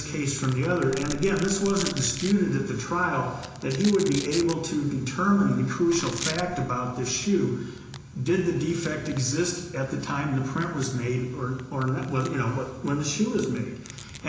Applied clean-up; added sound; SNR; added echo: none; Domestic sounds, home sounds; 15 dB; reverberation time 0.8 s.